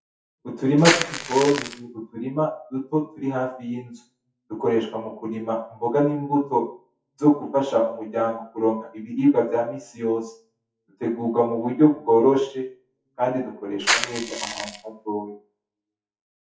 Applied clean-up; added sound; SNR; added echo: classical method WPE with log-MMSE.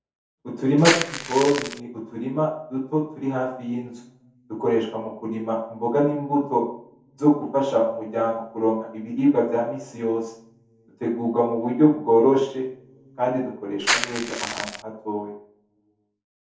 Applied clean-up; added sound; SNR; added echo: none; Crackle; 2 dB; reverberation time 0.6 s.